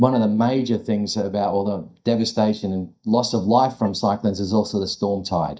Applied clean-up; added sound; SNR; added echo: neural mask model DeepFilterNet 3.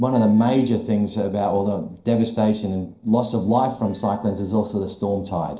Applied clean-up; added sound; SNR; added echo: neural separator model SepFormer DNS4.